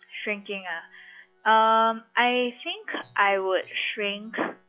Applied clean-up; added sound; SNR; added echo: classical method log-MMSE.